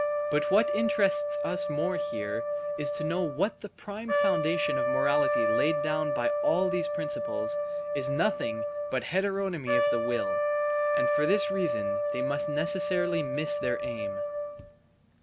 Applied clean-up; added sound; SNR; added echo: none; Trumpet; -3 dB; none.